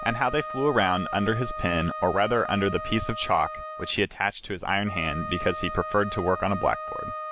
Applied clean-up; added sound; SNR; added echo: none; Wind instrument, woodwind instrument; 9 dB; none.